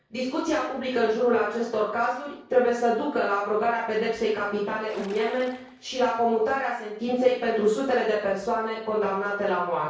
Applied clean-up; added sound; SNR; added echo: neural separator model SepFormer DNS4.